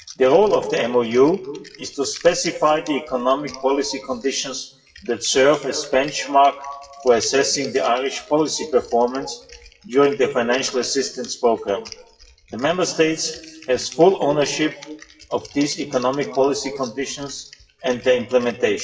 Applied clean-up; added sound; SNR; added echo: classical method WPE with log-MMSE.